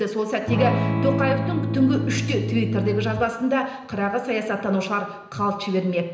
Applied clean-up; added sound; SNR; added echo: none; Electric guitar / Strum; 2 dB; reverberation time 0.9 s.